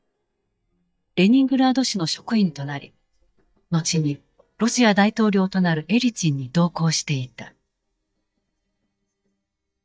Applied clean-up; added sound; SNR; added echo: neural mask model DeepFilterNet 3.